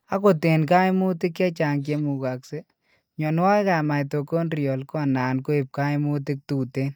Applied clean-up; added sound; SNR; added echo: neural mask model DeepFilterNet 3.